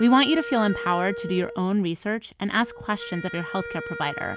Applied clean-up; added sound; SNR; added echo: none; Wind instrument, woodwind instrument; 12 dB; none.